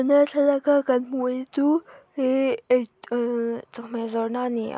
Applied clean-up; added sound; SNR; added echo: none; none; none; none.